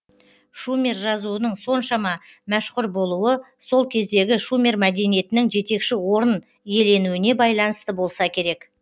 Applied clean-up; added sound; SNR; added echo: none; none; none; none.